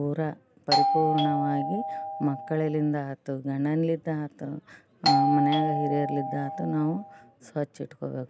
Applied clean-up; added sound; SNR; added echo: none; Doorbell; -1 dB; none.